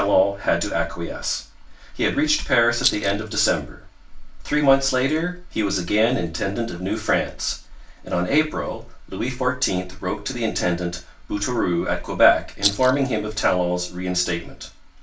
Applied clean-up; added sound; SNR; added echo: none; Rattle; 3 dB; reverberation time 0.3 s.